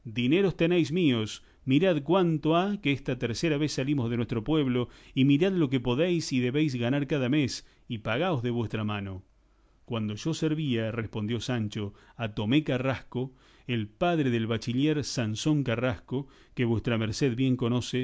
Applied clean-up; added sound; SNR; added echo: none; none; none; none.